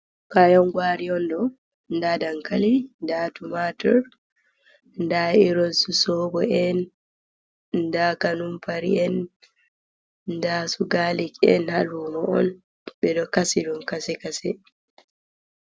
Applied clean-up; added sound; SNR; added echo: none; none; none; none.